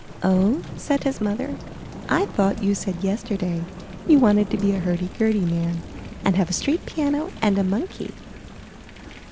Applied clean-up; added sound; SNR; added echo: none; Thunder / Rain; 12 dB; none.